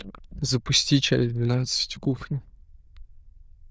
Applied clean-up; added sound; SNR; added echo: neural diffusion model UNIVERSE++.